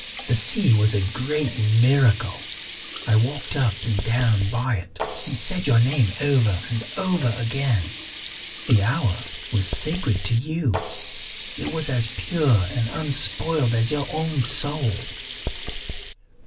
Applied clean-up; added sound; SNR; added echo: none; Sink (filling or washing); 5 dB; reverberation time 0.2 s.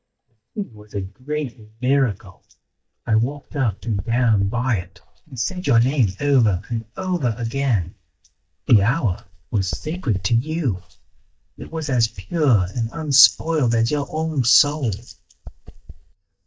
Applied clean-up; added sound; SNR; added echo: neural mask model DeepFilterNet 3.